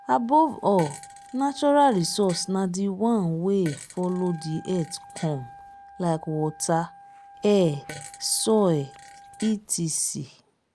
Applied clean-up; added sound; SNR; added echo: none; Wind instrument, woodwind instrument + Fart; 20 dB; none.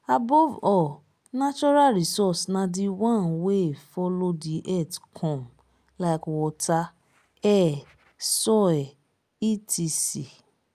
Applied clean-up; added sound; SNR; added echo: none; none; none; none.